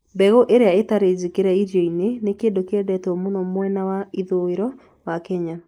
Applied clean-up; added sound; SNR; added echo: neural mask model Resemble Enhance denoiser.